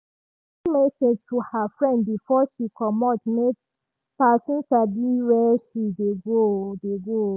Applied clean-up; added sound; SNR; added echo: none; none; none; none.